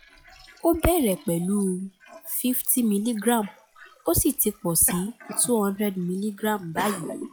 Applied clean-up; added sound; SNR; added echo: classical method log-MMSE.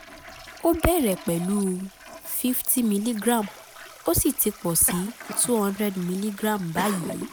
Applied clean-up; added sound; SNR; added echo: none; Cough + Toilet flush; 15 dB; none.